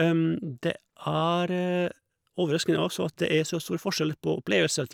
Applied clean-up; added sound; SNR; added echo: none; none; none; none.